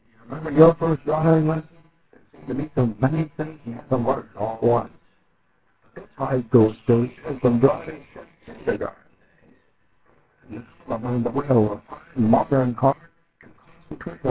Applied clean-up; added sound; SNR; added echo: neural separator model SepFormer WHAMR!.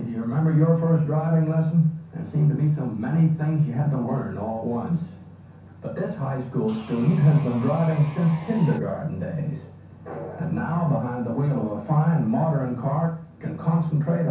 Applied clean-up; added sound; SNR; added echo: none; Sawing; 18 dB; reverberation time 0.6 s.